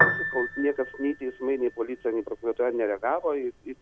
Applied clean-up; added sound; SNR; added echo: none; Piano; 3 dB; none.